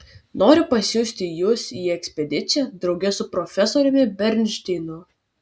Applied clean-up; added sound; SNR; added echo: none; none; none; none.